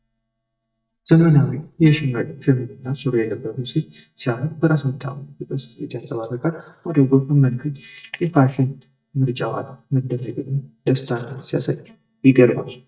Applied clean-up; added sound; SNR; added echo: neural mask model DeepFilterNet 3.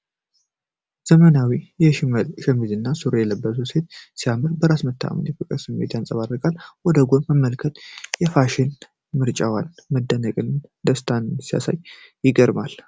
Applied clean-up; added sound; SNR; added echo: none; none; none; none.